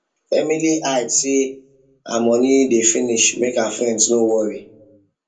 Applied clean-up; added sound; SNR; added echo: none; none; none; reverberation time 0.2 s.